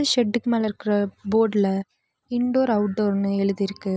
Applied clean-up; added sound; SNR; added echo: none; none; none; none.